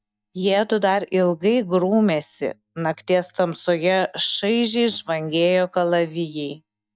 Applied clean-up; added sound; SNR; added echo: neural mask model DeepFilterNet 3.